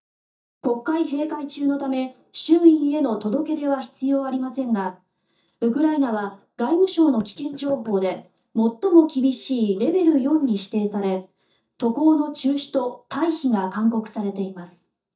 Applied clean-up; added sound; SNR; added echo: neural mask model DeepFilterNet 3.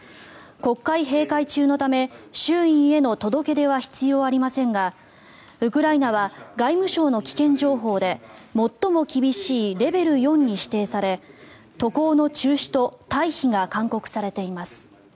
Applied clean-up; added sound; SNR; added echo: none; none; none; none.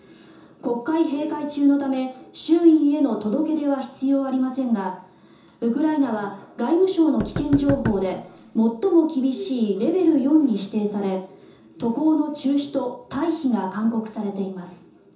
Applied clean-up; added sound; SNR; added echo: none; Knock; 9 dB; reverberation time 0.6 s.